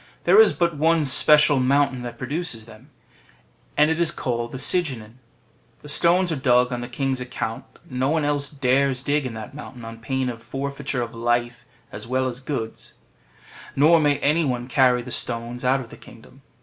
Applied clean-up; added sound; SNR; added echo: none; none; none; none.